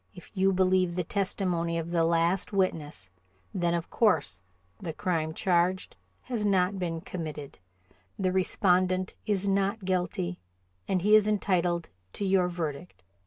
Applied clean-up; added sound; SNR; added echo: none; none; none; none.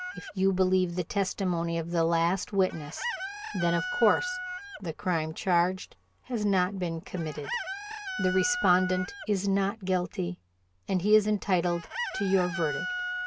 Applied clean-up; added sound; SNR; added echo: none; Chicken, rooster; 10 dB; none.